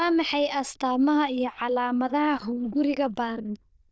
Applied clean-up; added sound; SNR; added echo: neural diffusion model UNIVERSE++.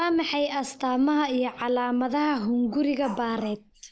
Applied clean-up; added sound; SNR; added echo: neural mask model Resemble Enhance denoiser.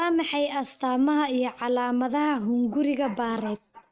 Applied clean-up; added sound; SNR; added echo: neural mask model RNNoise.